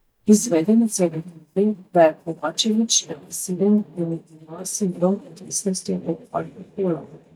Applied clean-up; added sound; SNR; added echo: neural mask model DeepFilterNet 3.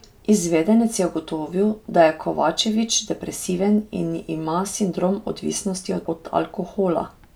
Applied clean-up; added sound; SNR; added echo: none; none; none; none.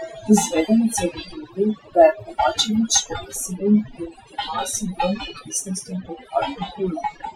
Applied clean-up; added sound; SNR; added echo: classical method Wiener filter.